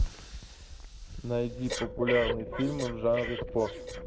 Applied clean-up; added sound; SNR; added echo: none; Breathing; 7 dB; none.